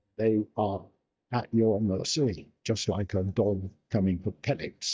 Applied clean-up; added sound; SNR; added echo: neural mask model DeepFilterNet 3.